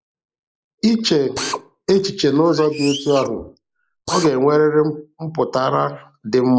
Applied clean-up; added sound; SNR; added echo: neural mask model Resemble Enhance denoiser.